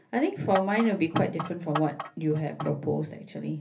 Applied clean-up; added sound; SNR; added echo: none; Clock; 9 dB; reverberation time 0.3 s.